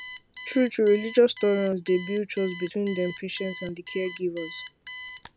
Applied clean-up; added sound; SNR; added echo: none; Alarm; 12 dB; none.